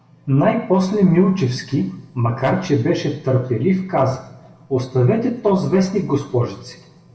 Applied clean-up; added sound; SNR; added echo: none; none; none; reverberation time 1.0 s.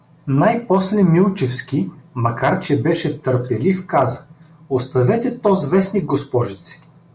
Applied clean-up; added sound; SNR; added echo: none; none; none; none.